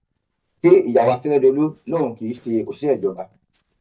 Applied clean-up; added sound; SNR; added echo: neural mask model DeepFilterNet 3.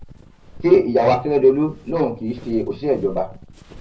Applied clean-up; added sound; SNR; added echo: none; Walk, footsteps; 19 dB; reverberation time 0.4 s.